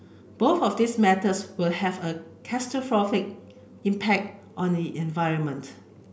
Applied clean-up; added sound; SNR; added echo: none; none; none; none.